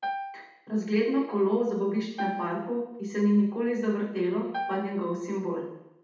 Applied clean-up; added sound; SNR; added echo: none; Piano; 10 dB; reverberation time 0.8 s.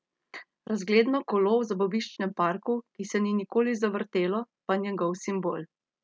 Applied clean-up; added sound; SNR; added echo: none; none; none; none.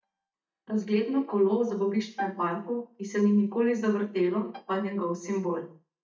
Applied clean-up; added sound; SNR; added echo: neural mask model DeepFilterNet 3.